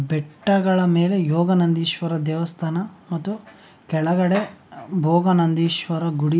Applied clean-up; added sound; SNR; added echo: none; none; none; none.